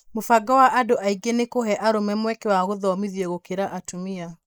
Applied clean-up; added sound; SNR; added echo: neural mask model Resemble Enhance denoiser.